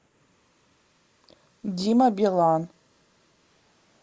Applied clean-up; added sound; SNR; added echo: neural mask model Resemble Enhance denoiser.